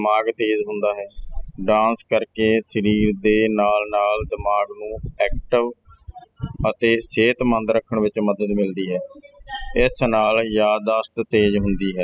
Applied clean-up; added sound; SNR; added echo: classical method spectral subtraction.